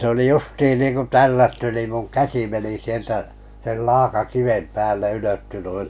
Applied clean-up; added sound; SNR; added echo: none; none; none; none.